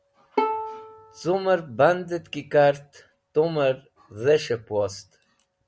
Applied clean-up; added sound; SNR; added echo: none; Bowed string instrument; 8 dB; none.